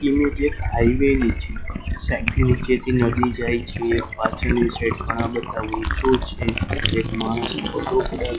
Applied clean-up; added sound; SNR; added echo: classical method log-MMSE.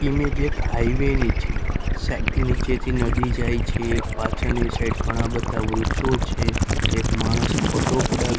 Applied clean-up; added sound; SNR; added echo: none; Gurgling / Liquid; -5 dB; none.